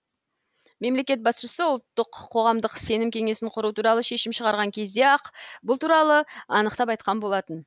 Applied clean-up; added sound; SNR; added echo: none; none; none; none.